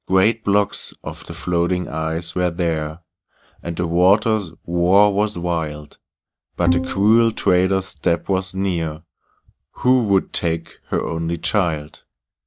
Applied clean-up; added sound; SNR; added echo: neural mask model DeepFilterNet 3.